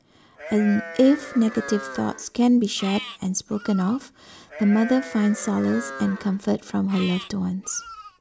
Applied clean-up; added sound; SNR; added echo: none; Livestock, farm animals, working animals; 14 dB; none.